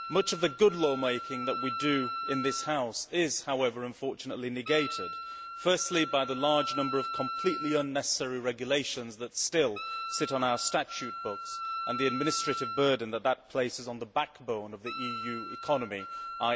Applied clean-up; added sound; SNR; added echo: none; Wind instrument, woodwind instrument; 8 dB; none.